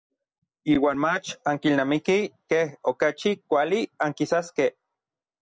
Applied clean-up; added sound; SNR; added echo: none; none; none; none.